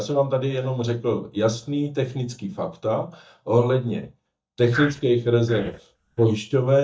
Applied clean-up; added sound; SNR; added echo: neural mask model DeepFilterNet 3.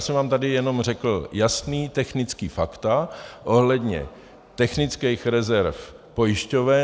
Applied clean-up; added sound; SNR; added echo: none; none; none; none.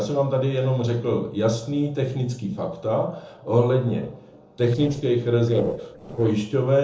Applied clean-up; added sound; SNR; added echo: neural separator model SepFormer DNS4.